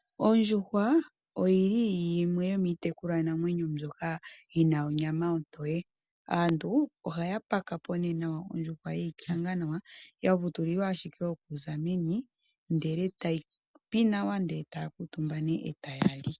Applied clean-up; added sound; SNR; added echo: none; none; none; none.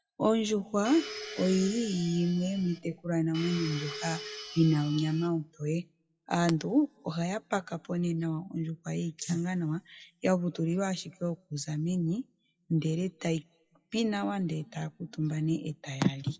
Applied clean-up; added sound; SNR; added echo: classical method WPE with log-MMSE.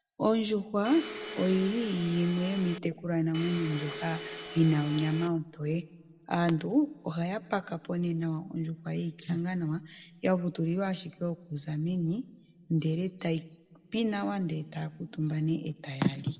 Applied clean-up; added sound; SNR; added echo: none; Domestic sounds, home sounds; 9 dB; reverberation time 1.2 s.